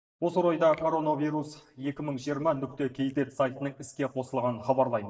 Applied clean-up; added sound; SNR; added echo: neural mask model DeepFilterNet 3.